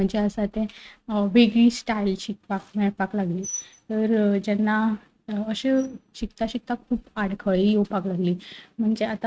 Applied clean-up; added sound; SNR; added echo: neural mask model RNNoise.